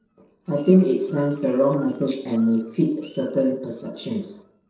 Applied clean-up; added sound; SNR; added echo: neural separator model SepFormer DNS4.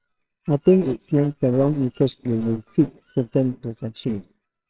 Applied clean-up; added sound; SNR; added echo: neural separator model SepFormer WHAMR!.